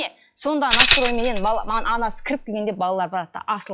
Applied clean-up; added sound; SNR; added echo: classical method log-MMSE.